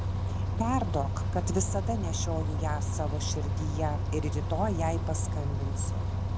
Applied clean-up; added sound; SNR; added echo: none; Bus; -4 dB; none.